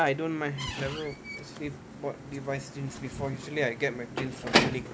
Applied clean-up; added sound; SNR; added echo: none; Squeak / Slam / Wood; 2 dB; none.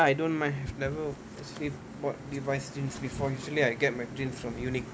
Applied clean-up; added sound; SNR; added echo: none; none; none; none.